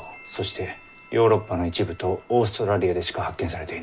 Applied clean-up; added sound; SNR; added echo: none; none; none; none.